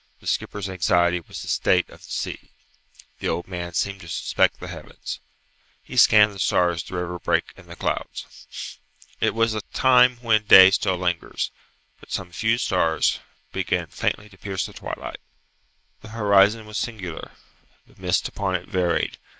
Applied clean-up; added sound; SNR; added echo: none; none; none; none.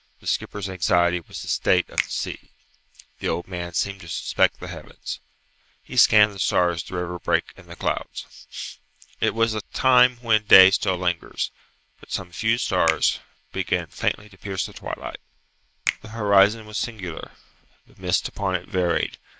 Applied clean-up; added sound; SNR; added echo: none; Finger snapping; 12 dB; none.